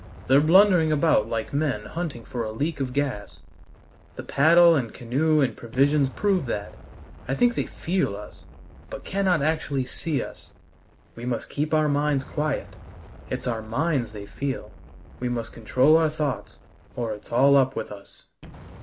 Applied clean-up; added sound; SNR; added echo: none; Explosion; 19 dB; none.